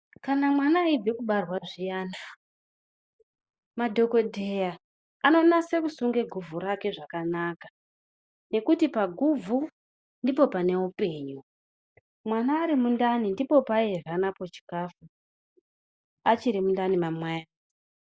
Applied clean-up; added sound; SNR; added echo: neural mask model Resemble Enhance denoiser.